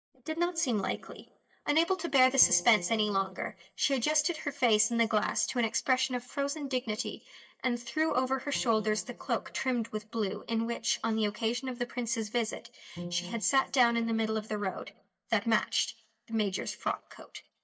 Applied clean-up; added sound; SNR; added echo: neural mask model DeepFilterNet 3.